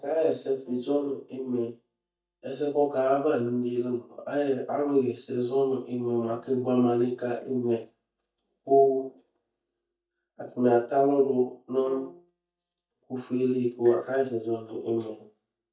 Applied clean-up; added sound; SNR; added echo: neural mask model DeepFilterNet 3.